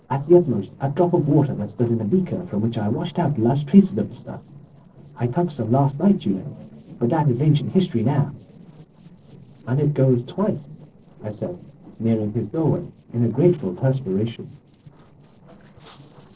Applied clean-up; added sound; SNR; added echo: neural separator model SepFormer DNS4.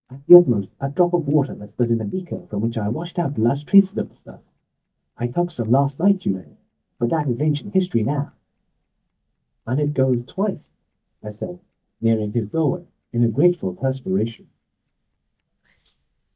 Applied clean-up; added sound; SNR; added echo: neural mask model DeepFilterNet 3.